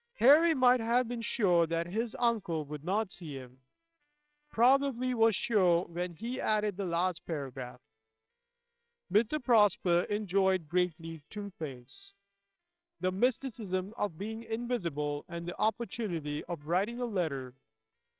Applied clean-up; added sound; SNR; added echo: neural separator model SepFormer WHAMR!.